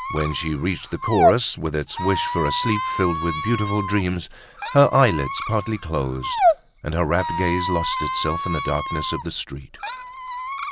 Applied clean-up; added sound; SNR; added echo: none; Squeak; 3 dB; none.